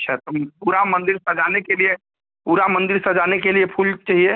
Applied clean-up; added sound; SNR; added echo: none; none; none; none.